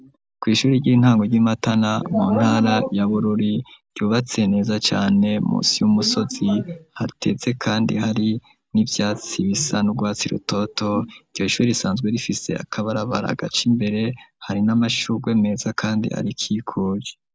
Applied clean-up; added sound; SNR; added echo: none; none; none; none.